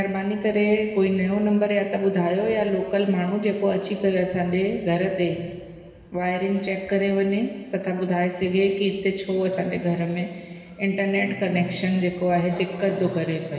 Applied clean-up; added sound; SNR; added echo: none; none; none; reverberation time 2.1 s.